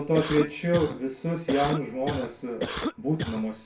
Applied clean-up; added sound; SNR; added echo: none; Cough; 6 dB; reverberation time 0.3 s.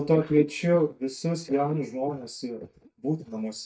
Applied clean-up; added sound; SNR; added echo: neural mask model DeepFilterNet 3.